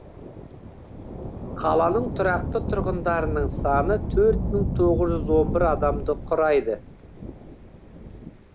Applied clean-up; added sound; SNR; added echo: none; Thunder / Rain; 4 dB; none.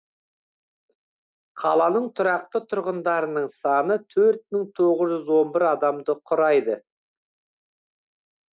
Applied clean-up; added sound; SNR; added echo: none; none; none; none.